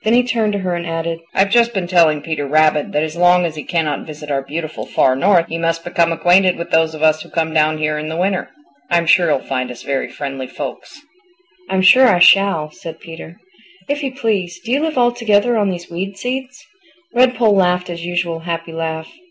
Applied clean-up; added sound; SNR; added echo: none; none; none; none.